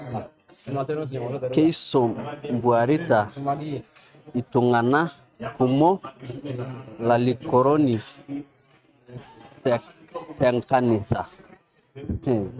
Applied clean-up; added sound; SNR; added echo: neural mask model RNNoise.